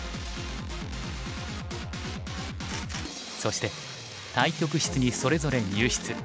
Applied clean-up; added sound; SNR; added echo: none; none; none; none.